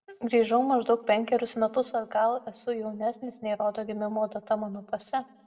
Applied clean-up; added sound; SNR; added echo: none; none; none; reverberation time 0.6 s.